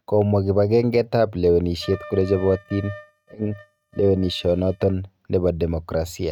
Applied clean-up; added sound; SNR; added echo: neural mask model RNNoise.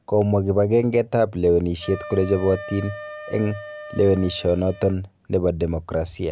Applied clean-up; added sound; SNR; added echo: none; Wind instrument, woodwind instrument; 17 dB; none.